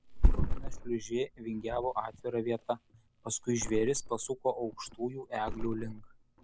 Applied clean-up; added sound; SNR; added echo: none; Thump, thud; -1 dB; none.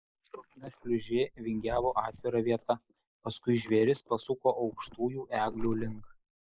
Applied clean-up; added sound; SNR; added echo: neural mask model Resemble Enhance denoiser.